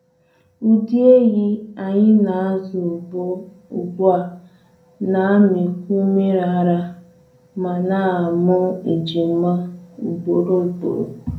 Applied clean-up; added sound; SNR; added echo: none; none; none; reverberation time 0.6 s.